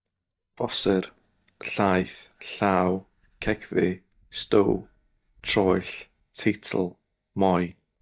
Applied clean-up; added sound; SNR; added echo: neural mask model DeepFilterNet 3.